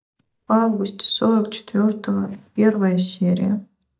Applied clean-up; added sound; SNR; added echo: neural mask model DeepFilterNet 3.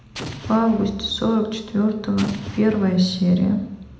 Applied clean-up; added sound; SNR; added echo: none; Explosion; 16 dB; reverberation time 0.9 s.